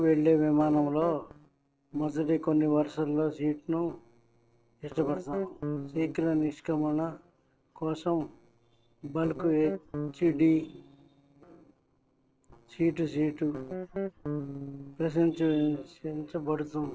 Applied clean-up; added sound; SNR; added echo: neural separator model SepFormer DNS4.